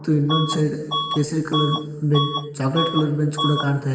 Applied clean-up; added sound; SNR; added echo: none; Bus / Alarm; 6 dB; reverberation time 2.9 s.